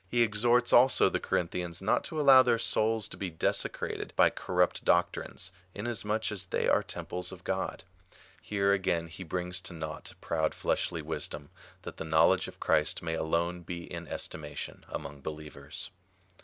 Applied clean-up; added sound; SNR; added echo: none; none; none; none.